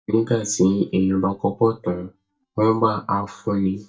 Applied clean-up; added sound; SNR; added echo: neural mask model DeepFilterNet 3.